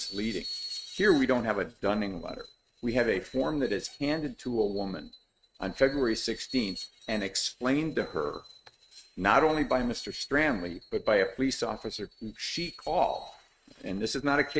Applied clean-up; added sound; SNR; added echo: neural mask model RNNoise.